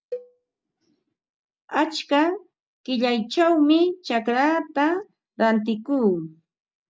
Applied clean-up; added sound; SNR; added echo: none; Cowbell; 18 dB; none.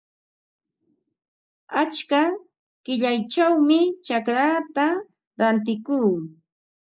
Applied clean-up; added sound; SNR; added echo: neural mask model Resemble Enhance denoiser.